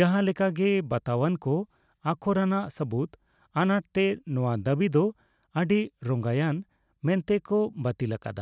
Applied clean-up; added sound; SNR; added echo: none; none; none; none.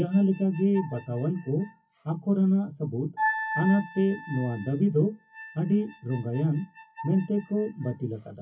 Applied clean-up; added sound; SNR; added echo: classical method WPE with log-MMSE.